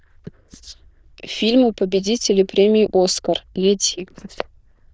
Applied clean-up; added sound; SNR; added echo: neural diffusion model UNIVERSE++.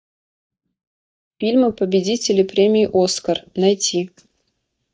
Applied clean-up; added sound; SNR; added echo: neural mask model DeepFilterNet 3.